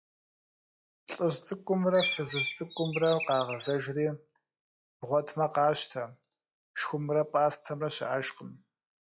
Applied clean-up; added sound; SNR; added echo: classical method log-MMSE.